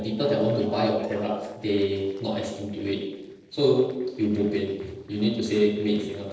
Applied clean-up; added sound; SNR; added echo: neural separator model SepFormer DNS4.